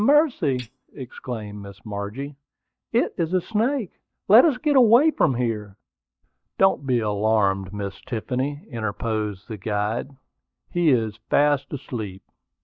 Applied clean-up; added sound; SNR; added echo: neural mask model DeepFilterNet 3.